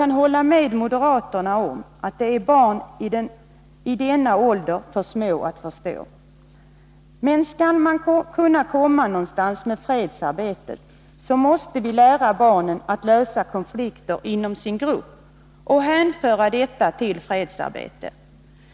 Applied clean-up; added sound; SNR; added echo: none; none; none; none.